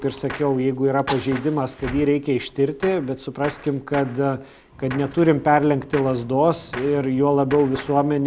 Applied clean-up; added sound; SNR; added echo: none; Fire + Gunshot, gunfire; 16 dB; none.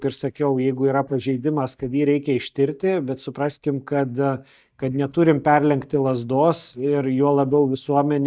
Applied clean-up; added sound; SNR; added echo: neural mask model DeepFilterNet 3.